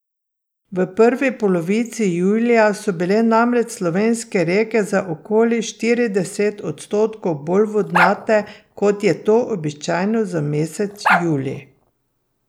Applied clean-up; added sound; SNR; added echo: none; Bark; 3 dB; none.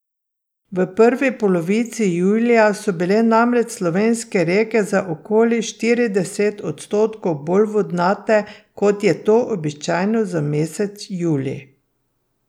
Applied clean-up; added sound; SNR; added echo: none; none; none; none.